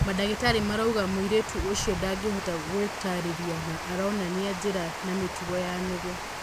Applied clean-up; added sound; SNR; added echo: none; Water; 5 dB; none.